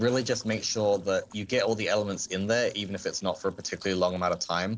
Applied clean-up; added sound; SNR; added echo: neural separator model SepFormer DNS4.